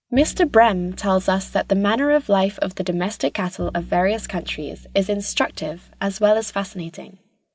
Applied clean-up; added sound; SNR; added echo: none; Bowed string instrument; 19 dB; none.